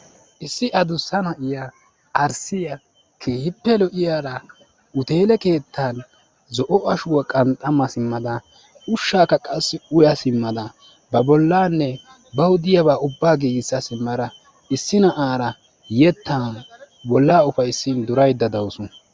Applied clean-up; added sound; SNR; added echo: none; none; none; none.